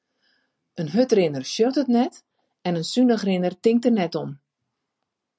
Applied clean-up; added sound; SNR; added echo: none; none; none; none.